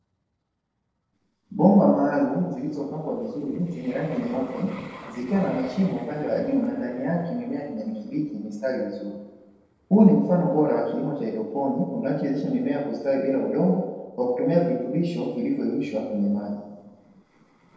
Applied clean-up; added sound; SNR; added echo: neural separator model SepFormer DNS4.